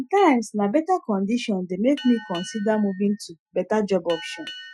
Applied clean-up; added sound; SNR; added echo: classical method Wiener filter.